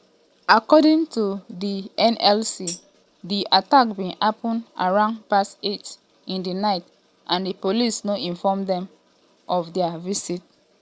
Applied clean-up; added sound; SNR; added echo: none; Tambourine; 16 dB; none.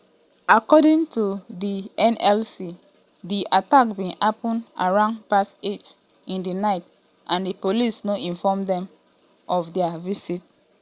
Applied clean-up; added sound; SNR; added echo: none; none; none; none.